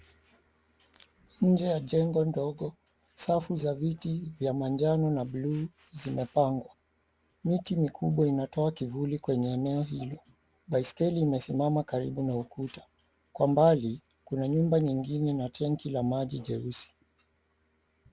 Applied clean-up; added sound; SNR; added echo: none; none; none; none.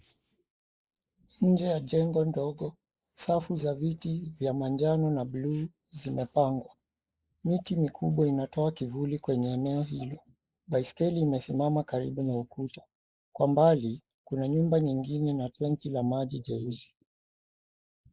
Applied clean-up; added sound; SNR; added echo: neural mask model Resemble Enhance denoiser.